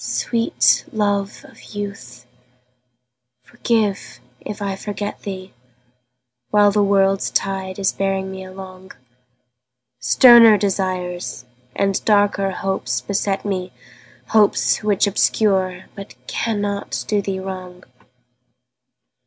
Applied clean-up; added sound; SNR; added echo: none; none; none; none.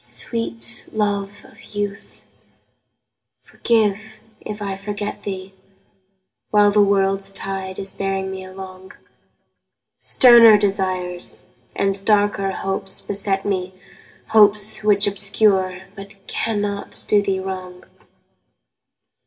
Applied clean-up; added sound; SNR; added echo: none; none; none; reverberation time 0.7 s.